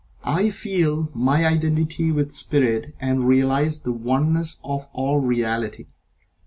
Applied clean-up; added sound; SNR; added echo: none; none; none; none.